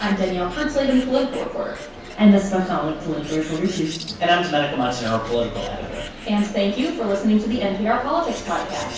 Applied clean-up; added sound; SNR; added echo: none; Bird; 15 dB; reverberation time 0.7 s.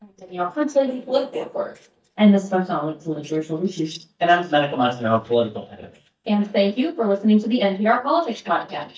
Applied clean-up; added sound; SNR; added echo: neural mask model DeepFilterNet 3.